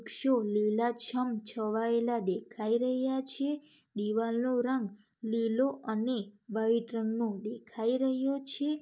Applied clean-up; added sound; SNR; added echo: none; none; none; none.